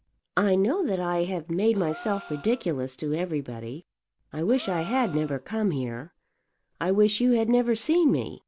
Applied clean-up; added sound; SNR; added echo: none; Gasp; 20 dB; none.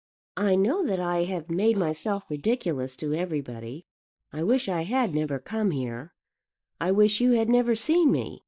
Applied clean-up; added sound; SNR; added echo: neural mask model DeepFilterNet 3.